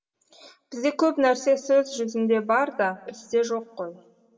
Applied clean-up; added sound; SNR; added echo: none; none; none; reverberation time 1.2 s.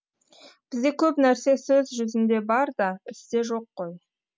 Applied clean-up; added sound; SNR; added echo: none; none; none; none.